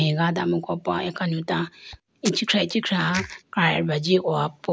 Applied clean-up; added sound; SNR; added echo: none; none; none; none.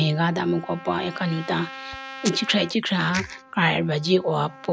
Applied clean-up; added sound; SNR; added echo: none; Trumpet; 17 dB; none.